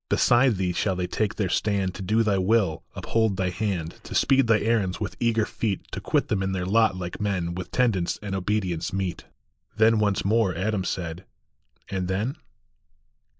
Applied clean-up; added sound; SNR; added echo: neural mask model Resemble Enhance denoiser.